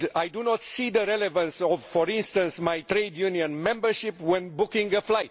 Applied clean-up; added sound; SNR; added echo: none; none; none; none.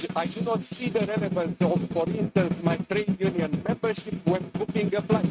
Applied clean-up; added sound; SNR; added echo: neural mask model RNNoise.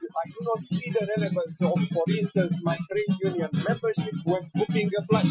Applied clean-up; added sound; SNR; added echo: classical method Wiener filter.